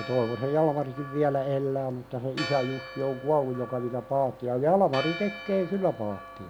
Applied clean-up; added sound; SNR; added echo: none; Church bell; 13 dB; none.